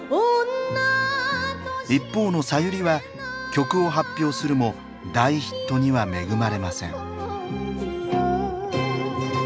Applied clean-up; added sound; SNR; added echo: none; none; none; none.